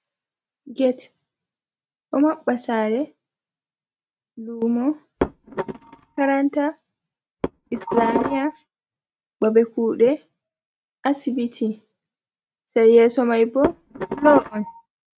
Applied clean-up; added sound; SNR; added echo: neural mask model RNNoise.